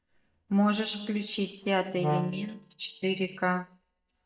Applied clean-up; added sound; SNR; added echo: neural mask model DeepFilterNet 3.